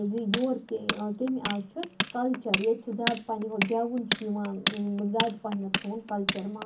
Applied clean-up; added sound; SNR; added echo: none; Tools; 2 dB; reverberation time 0.3 s.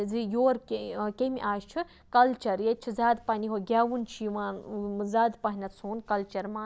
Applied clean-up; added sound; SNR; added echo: none; none; none; none.